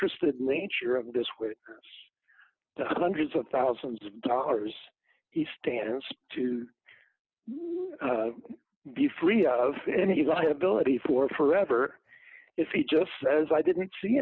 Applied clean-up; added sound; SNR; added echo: none; none; none; none.